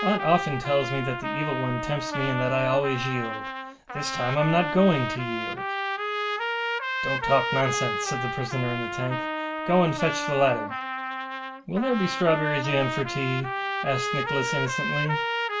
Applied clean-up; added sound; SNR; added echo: none; Trumpet; 3 dB; reverberation time 0.2 s.